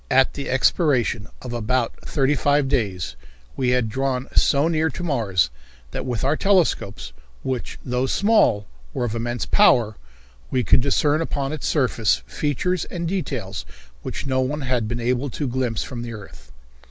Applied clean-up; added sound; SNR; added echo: none; none; none; none.